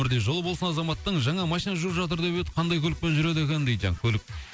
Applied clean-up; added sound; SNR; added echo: none; none; none; none.